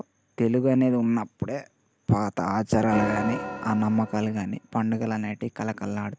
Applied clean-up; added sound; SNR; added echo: none; Organ; 8 dB; none.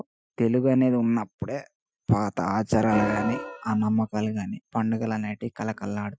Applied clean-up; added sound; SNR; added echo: classical method Wiener filter.